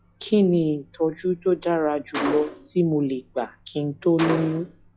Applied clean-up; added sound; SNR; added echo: classical method log-MMSE.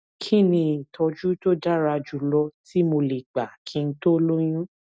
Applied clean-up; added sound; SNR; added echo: none; none; none; none.